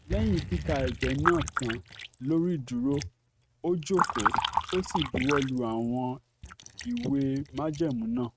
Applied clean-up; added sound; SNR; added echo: neural mask model RNNoise.